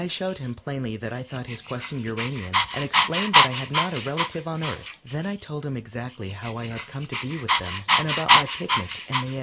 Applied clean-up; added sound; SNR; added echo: none; Dog; -4 dB; none.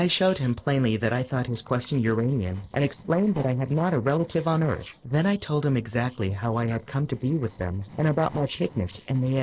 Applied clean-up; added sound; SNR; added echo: neural separator model SepFormer DNS4.